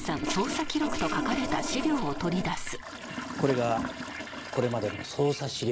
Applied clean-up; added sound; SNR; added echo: none; Toilet flush; 6 dB; none.